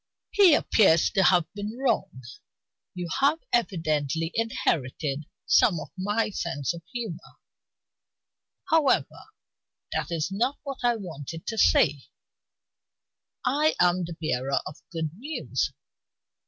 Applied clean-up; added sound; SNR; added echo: none; none; none; none.